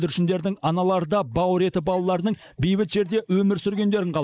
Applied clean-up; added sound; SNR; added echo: neural mask model Resemble Enhance denoiser.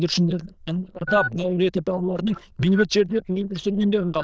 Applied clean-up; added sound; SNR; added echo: neural diffusion model UNIVERSE++.